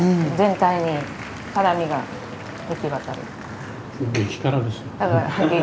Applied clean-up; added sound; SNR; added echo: none; Applause / Crowd; 17 dB; none.